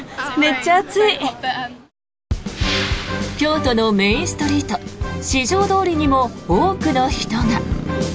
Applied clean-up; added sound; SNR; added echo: none; none; none; none.